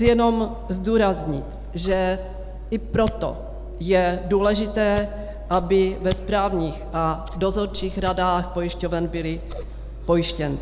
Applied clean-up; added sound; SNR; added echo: none; Scissors; 9 dB; none.